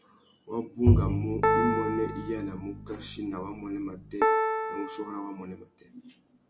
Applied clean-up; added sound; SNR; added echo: none; Bowed string instrument + Piano; -5 dB; none.